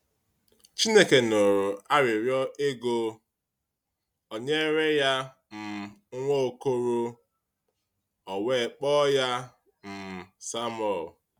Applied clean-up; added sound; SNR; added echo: none; none; none; none.